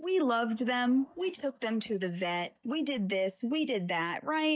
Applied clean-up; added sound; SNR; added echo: neural mask model DeepFilterNet 3.